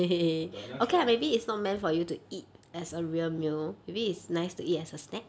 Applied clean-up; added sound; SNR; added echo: none; none; none; none.